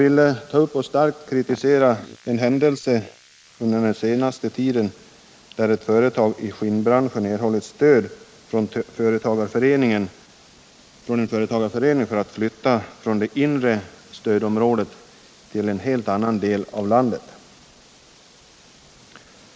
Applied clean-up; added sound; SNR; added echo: neural mask model Resemble Enhance denoiser.